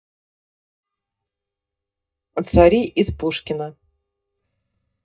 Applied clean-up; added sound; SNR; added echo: neural mask model DeepFilterNet 3.